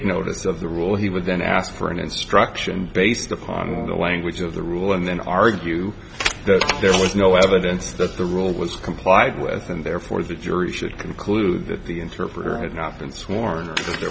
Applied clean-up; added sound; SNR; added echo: none; Brass instrument; 14 dB; none.